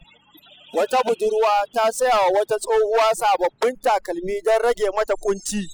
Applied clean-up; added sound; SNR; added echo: classical method spectral subtraction.